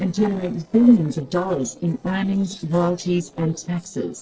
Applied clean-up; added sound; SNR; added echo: neural separator model SepFormer DNS4.